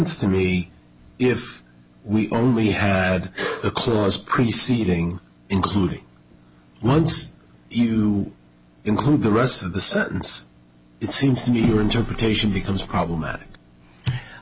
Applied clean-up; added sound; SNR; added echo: none; none; none; none.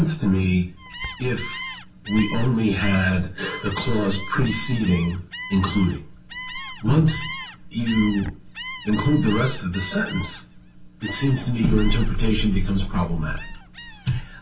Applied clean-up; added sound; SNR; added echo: none; Gull, seagull; 14 dB; reverberation time 0.3 s.